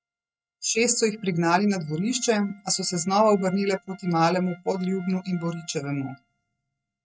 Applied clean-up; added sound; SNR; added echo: neural mask model RNNoise.